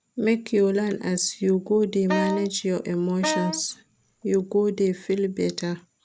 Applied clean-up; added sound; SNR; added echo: none; Wind instrument, woodwind instrument; 7 dB; none.